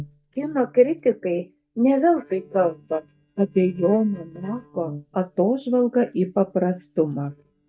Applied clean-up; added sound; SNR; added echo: neural mask model DeepFilterNet 3.